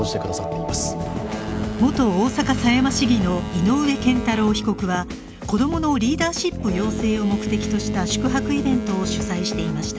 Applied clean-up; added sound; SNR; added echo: none; Boat, Water vehicle; 8 dB; none.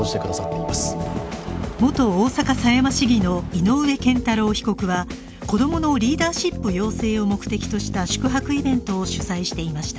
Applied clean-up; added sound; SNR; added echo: none; none; none; none.